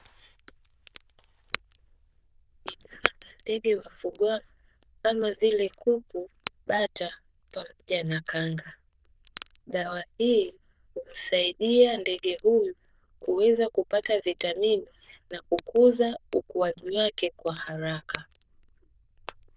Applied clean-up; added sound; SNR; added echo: neural diffusion model UNIVERSE++.